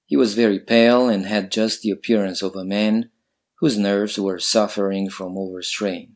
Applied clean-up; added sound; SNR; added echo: none; none; none; none.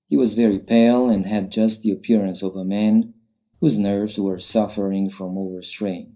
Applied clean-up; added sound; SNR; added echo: neural separator model SepFormer DNS4.